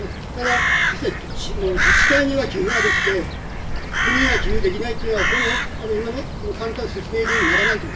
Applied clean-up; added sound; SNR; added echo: none; Crow; -4 dB; reverberation time 0.2 s.